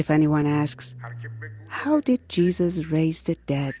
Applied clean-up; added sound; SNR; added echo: none; Engine starting / Car; 19 dB; none.